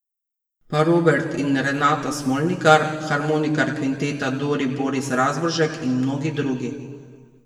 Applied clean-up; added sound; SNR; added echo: none; none; none; reverberation time 1.5 s.